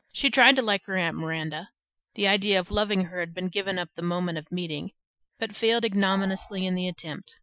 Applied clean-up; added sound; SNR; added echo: classical method Wiener filter.